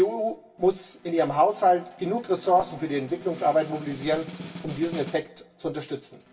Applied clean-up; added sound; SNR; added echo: none; Snare drum; 18 dB; reverberation time 0.2 s.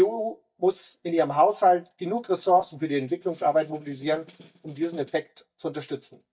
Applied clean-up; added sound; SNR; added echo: neural mask model DeepFilterNet 3.